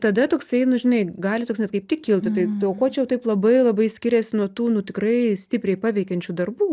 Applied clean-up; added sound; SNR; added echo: none; none; none; none.